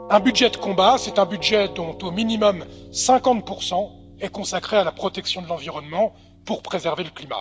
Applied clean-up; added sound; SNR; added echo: none; Doorbell; 18 dB; none.